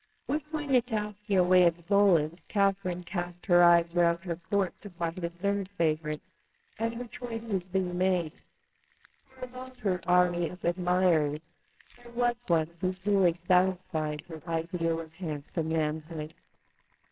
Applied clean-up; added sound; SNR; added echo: neural separator model SepFormer WHAMR!.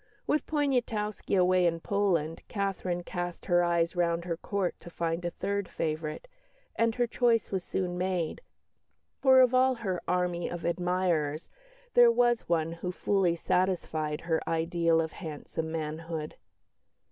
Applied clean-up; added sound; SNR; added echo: none; none; none; none.